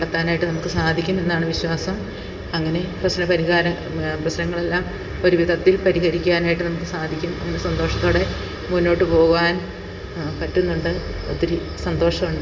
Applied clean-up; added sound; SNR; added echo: none; none; none; reverberation time 2.7 s.